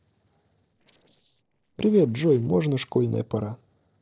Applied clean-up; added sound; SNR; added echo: neural separator model SepFormer DNS4.